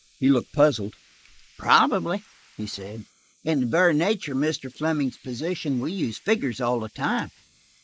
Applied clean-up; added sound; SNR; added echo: neural mask model Resemble Enhance denoiser.